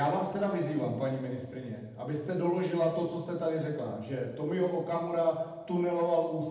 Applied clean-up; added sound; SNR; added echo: none; none; none; reverberation time 0.8 s.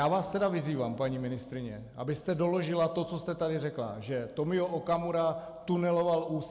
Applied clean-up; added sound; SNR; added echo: none; none; none; none.